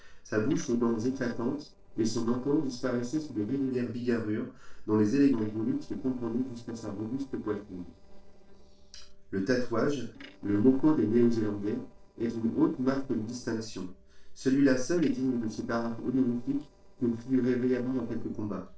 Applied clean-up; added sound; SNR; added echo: neural separator model SepFormer DNS4.